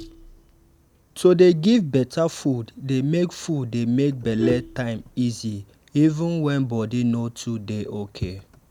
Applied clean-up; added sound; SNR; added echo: none; Vehicle horn, car horn, honking; 17 dB; none.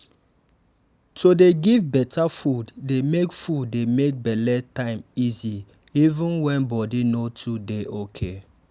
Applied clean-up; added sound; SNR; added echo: none; none; none; none.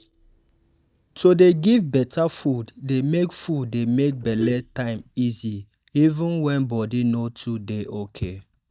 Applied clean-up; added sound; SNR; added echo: neural mask model DeepFilterNet 3.